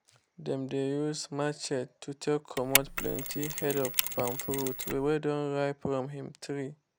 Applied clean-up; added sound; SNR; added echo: none; Mechanisms; 1 dB; none.